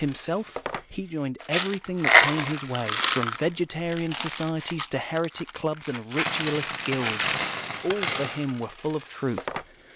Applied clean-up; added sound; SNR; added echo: none; Coin (dropping); -1 dB; none.